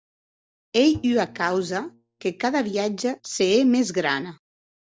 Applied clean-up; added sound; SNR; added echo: neural mask model DeepFilterNet 3.